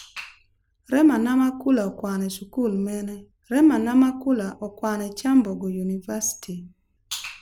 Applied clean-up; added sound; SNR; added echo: none; none; none; none.